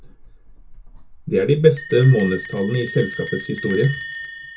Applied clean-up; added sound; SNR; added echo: none; Bell; 8 dB; reverberation time 0.2 s.